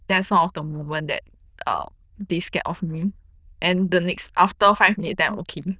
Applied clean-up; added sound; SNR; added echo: neural diffusion model UNIVERSE++.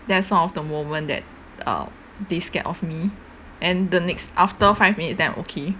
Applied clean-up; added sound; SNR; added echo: none; none; none; none.